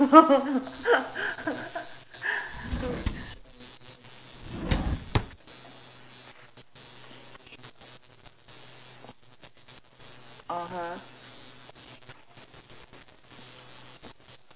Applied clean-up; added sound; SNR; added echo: none; Drawer open or close; 3 dB; none.